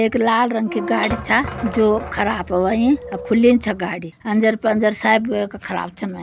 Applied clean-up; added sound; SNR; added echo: none; Squeak / Thump, thud; 11 dB; none.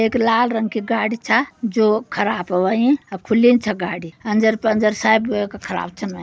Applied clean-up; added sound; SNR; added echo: none; none; none; none.